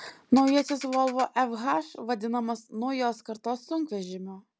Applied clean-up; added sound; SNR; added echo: none; Ratchet, pawl; 16 dB; none.